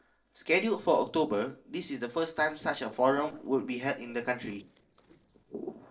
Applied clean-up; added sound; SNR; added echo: neural separator model SepFormer DNS4.